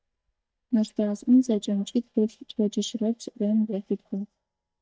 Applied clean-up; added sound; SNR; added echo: neural mask model DeepFilterNet 3.